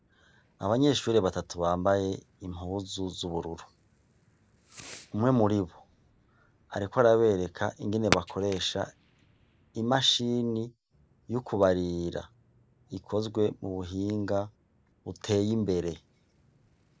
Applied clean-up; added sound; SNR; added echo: none; Fireworks; 15 dB; none.